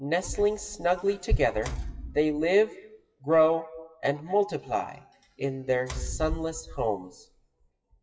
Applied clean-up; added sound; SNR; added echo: classical method WPE with log-MMSE.